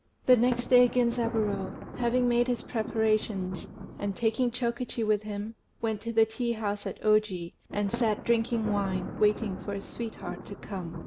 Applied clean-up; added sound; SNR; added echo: none; Thunder; 12 dB; none.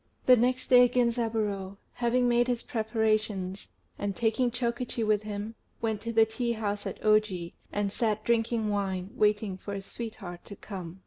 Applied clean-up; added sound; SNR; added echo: none; none; none; none.